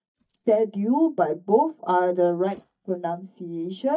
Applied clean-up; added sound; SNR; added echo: neural mask model DeepFilterNet 3.